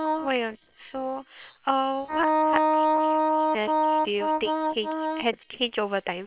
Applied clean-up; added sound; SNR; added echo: neural separator model SepFormer WHAM!.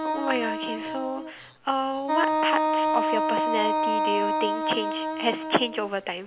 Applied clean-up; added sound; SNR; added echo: none; Wind instrument, woodwind instrument; -2 dB; none.